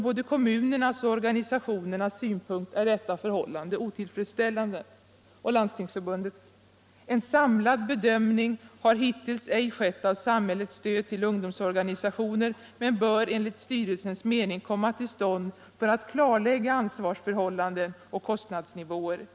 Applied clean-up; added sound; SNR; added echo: none; none; none; none.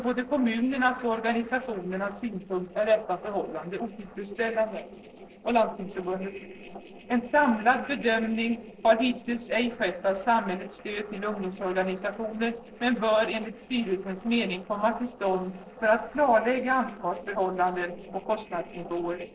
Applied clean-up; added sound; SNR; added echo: neural separator model SepFormer DNS4.